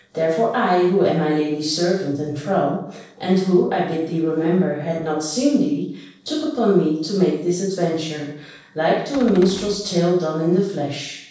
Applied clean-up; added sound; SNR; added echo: neural separator model SepFormer DNS4.